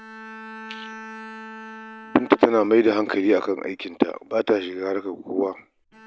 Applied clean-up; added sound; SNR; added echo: none; Bowed string instrument; 19 dB; none.